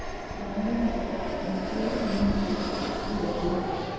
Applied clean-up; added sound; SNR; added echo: none; Fixed-wing aircraft, airplane; 1 dB; reverberation time 1.9 s.